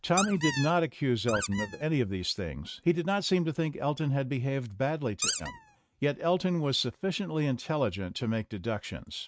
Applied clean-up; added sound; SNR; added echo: neural mask model RNNoise.